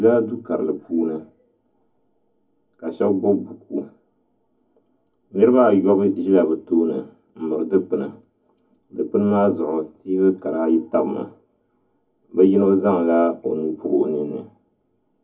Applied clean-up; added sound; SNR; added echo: none; none; none; reverberation time 0.3 s.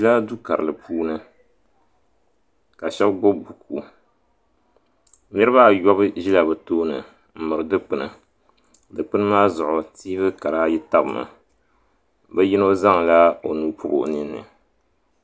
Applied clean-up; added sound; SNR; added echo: none; none; none; none.